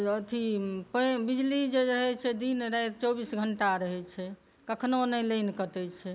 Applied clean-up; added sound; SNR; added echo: none; none; none; none.